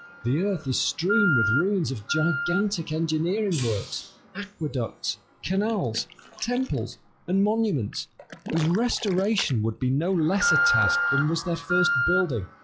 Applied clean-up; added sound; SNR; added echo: classical method log-MMSE.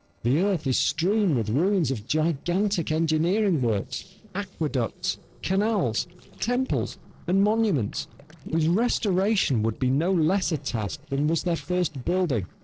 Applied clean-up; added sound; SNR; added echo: neural separator model SepFormer DNS4.